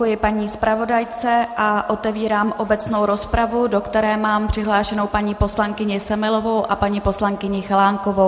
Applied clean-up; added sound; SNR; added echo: none; none; none; none.